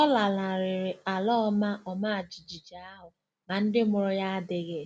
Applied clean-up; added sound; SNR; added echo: none; none; none; none.